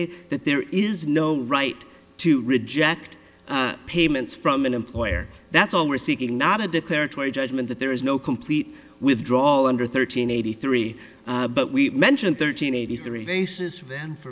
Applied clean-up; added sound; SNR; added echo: none; none; none; none.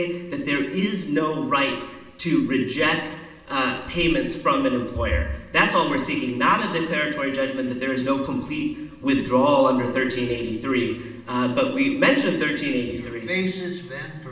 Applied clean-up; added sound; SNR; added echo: none; none; none; reverberation time 0.9 s.